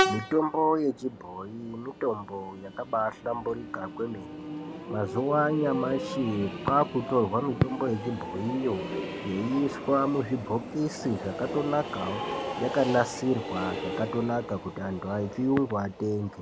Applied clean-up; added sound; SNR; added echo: none; Train; 7 dB; none.